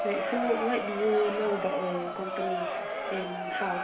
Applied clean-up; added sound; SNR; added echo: none; Crowd; 2 dB; reverberation time 0.3 s.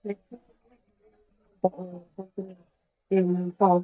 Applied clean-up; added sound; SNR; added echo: neural mask model DeepFilterNet 3.